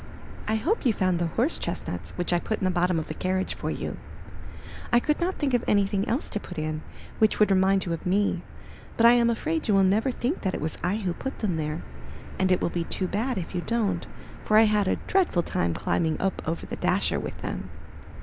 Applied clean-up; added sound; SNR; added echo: none; Motor vehicle (road); 9 dB; none.